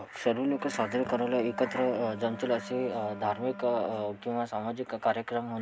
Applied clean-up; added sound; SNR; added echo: none; Wind instrument, woodwind instrument; 16 dB; none.